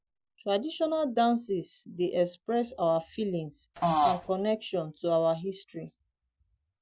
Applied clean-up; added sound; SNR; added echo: none; Fart; -3 dB; none.